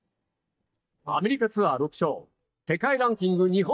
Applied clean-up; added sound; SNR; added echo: neural mask model DeepFilterNet 3.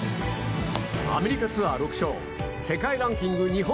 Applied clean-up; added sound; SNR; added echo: none; none; none; none.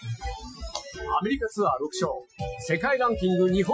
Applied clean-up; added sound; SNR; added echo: classical method Wiener filter.